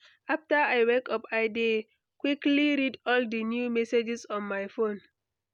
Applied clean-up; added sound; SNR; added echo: none; none; none; none.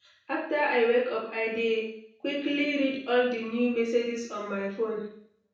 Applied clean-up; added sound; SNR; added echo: none; none; none; reverberation time 0.6 s.